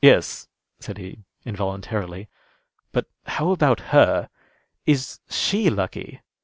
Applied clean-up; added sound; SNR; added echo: none; none; none; none.